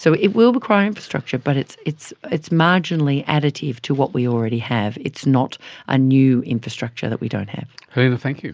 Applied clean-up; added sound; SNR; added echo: none; none; none; none.